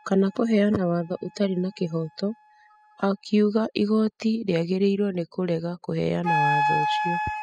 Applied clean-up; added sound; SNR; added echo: classical method spectral subtraction.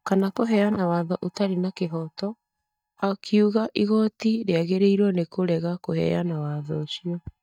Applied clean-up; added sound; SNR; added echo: neural mask model DeepFilterNet 3.